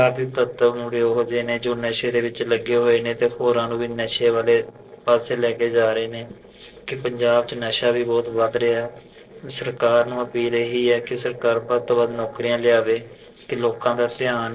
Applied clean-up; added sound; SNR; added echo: neural separator model SepFormer DNS4.